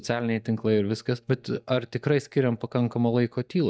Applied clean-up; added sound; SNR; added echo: neural mask model DeepFilterNet 3.